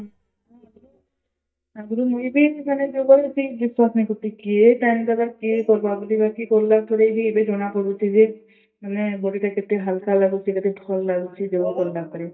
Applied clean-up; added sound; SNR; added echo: neural mask model DeepFilterNet 3.